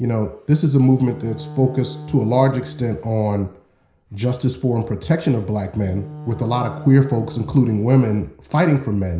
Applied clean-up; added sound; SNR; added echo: none; Wind instrument, woodwind instrument; 17 dB; reverberation time 0.5 s.